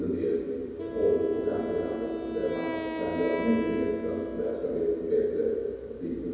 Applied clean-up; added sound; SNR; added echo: none; Wind instrument, woodwind instrument; 8 dB; reverberation time 2.2 s.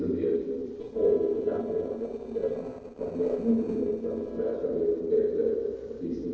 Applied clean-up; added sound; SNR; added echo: neural separator model SepFormer DNS4.